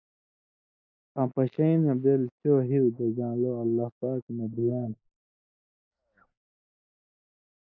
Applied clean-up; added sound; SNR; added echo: neural mask model Resemble Enhance denoiser.